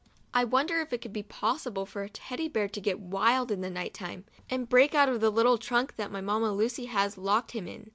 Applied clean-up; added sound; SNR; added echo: none; none; none; none.